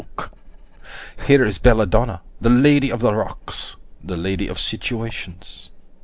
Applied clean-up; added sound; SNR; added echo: none; Writing; 19 dB; none.